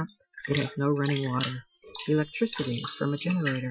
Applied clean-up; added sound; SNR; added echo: classical method Wiener filter.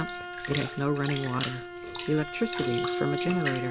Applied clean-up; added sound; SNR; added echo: none; Bathtub (filling or washing) / Water + Bowed string instrument; 3 dB; none.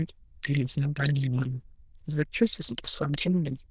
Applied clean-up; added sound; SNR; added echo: neural diffusion model UNIVERSE++.